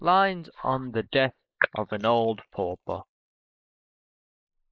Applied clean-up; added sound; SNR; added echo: neural mask model Resemble Enhance denoiser.